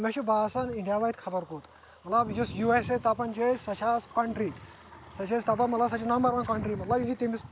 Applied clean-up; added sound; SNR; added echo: none; none; none; none.